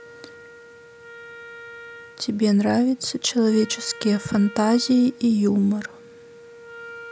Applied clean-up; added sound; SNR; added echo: none; Wind instrument, woodwind instrument; 19 dB; none.